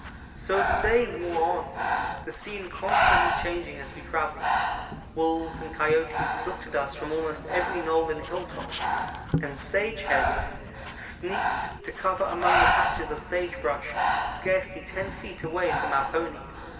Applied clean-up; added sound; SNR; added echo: none; Breathing; 0 dB; reverberation time 2.5 s.